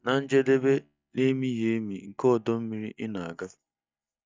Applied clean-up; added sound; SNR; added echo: neural mask model DeepFilterNet 3.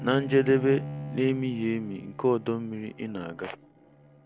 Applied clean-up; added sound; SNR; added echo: none; Bowed string instrument; 12 dB; none.